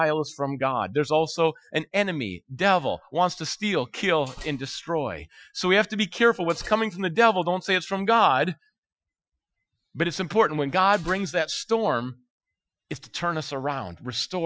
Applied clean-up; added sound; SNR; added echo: classical method Wiener filter.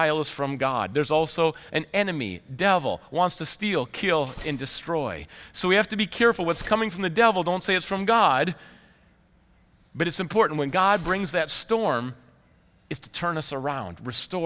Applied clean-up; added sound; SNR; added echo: none; Slam; 19 dB; none.